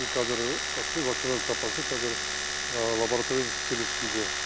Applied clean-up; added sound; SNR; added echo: none; Domestic sounds, home sounds; -1 dB; none.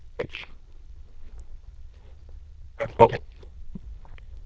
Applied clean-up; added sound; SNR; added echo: neural diffusion model UNIVERSE++.